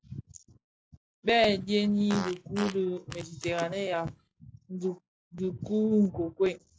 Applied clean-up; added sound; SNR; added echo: classical method log-MMSE.